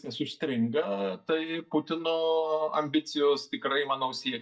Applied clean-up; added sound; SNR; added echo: neural mask model DeepFilterNet 3.